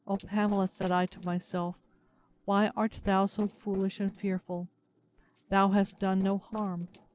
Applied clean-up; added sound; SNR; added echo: neural separator model SepFormer DNS4.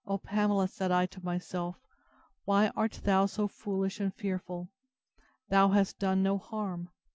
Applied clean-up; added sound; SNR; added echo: none; none; none; none.